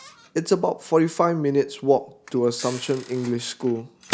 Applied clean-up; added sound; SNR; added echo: none; Microwave oven; 11 dB; none.